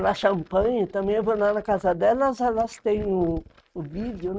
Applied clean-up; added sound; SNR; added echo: neural mask model RNNoise.